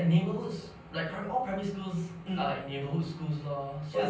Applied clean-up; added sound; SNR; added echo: none; none; none; reverberation time 0.6 s.